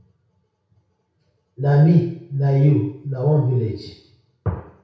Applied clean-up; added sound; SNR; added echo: none; none; none; reverberation time 0.6 s.